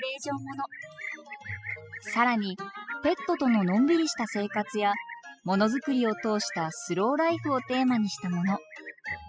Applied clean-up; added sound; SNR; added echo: classical method spectral subtraction.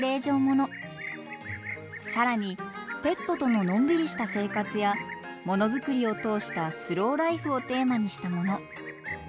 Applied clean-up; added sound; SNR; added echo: none; Livestock, farm animals, working animals; 14 dB; none.